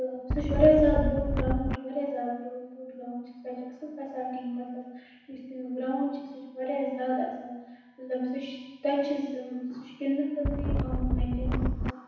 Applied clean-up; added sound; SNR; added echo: none; Wind; -2 dB; reverberation time 1.1 s.